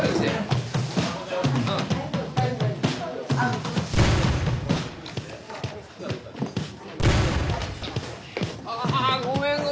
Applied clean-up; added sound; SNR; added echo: none; Boom; -1 dB; none.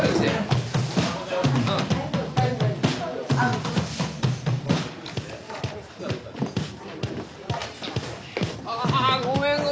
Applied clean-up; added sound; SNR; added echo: none; none; none; none.